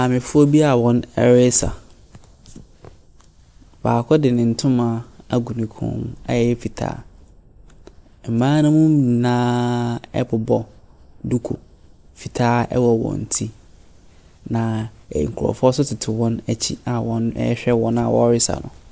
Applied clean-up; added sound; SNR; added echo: none; none; none; none.